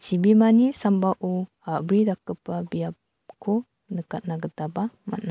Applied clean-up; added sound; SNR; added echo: none; none; none; none.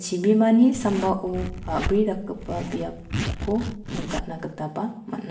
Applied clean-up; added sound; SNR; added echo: none; Zipper (clothing); 7 dB; reverberation time 0.7 s.